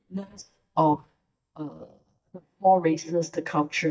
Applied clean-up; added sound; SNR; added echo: neural mask model DeepFilterNet 3.